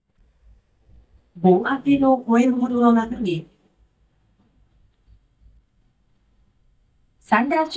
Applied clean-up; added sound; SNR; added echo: neural mask model DeepFilterNet 3.